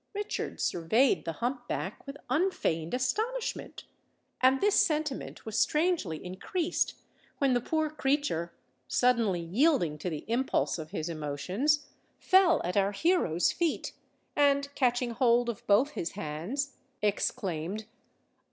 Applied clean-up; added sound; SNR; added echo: none; none; none; none.